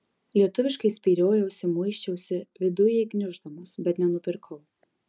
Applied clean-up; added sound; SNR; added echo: none; none; none; none.